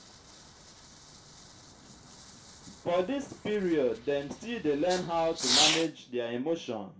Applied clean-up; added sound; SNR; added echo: none; Fireworks; 4 dB; reverberation time 0.3 s.